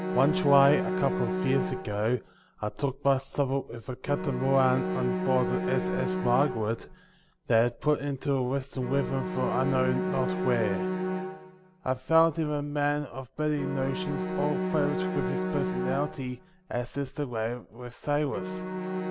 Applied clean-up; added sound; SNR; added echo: none; Bowed string instrument; 4 dB; none.